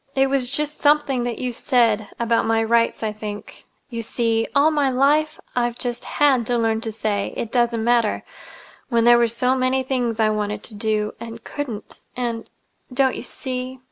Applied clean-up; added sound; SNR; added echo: none; none; none; none.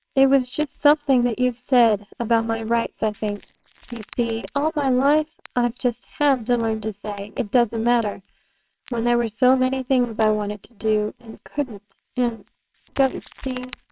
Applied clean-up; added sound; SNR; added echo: neural separator model SepFormer WHAMR!.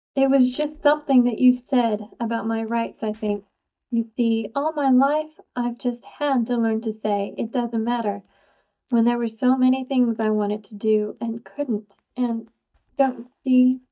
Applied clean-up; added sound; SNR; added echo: neural mask model DeepFilterNet 3.